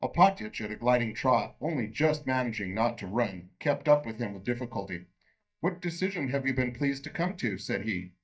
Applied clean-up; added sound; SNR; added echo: neural mask model DeepFilterNet 3.